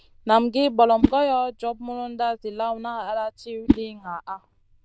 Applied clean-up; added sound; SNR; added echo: neural diffusion model UNIVERSE++.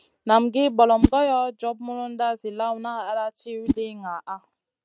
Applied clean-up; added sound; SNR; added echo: neural mask model RNNoise.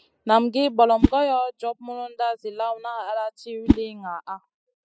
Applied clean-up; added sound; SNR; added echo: classical method spectral subtraction.